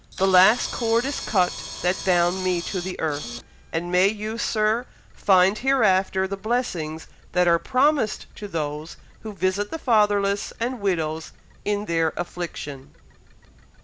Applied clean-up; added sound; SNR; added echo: none; Camera; 16 dB; none.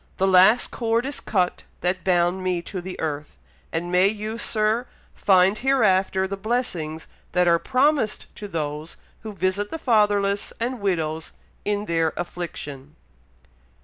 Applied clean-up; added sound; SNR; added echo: none; none; none; none.